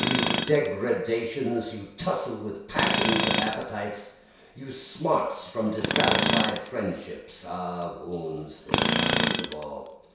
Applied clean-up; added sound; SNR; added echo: none; Tools; -1 dB; reverberation time 0.7 s.